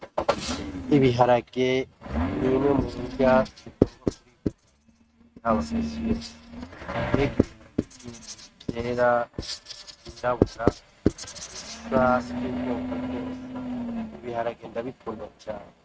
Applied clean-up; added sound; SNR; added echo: neural mask model RNNoise.